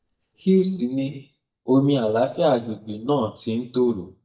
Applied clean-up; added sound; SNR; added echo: neural mask model DeepFilterNet 3.